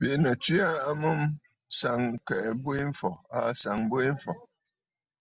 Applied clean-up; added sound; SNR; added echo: none; none; none; none.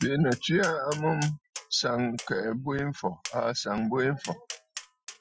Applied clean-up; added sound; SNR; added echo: classical method Wiener filter.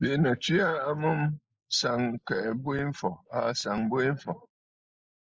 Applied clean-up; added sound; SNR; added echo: neural mask model Resemble Enhance denoiser.